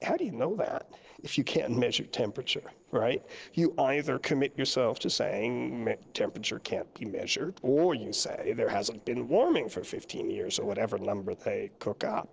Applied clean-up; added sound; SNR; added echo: neural separator model SepFormer DNS4.